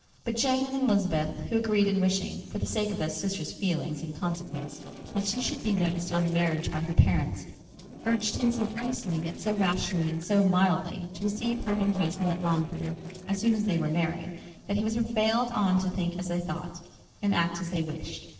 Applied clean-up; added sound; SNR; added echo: neural separator model SepFormer DNS4.